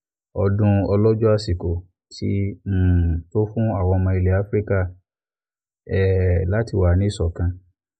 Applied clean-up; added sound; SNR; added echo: none; none; none; none.